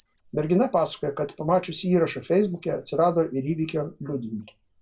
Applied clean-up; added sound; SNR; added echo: none; Bird; 17 dB; reverberation time 0.2 s.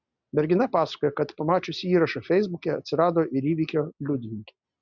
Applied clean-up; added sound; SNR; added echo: none; none; none; none.